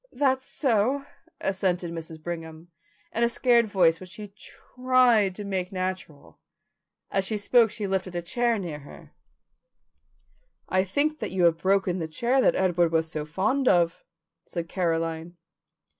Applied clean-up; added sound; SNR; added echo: none; none; none; none.